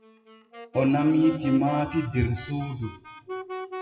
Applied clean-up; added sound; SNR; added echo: classical method WPE with log-MMSE.